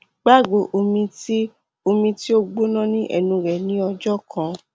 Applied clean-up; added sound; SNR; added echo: none; none; none; none.